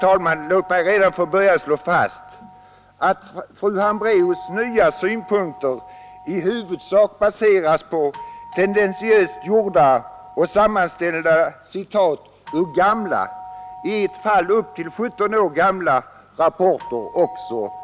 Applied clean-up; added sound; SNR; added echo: none; Doorbell; 18 dB; none.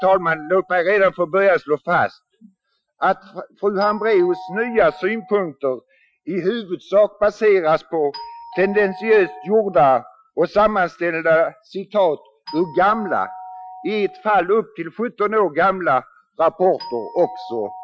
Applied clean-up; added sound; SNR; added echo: classical method Wiener filter.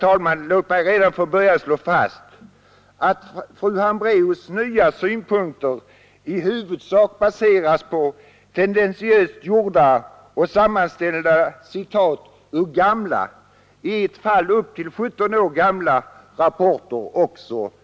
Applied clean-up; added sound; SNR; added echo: none; none; none; none.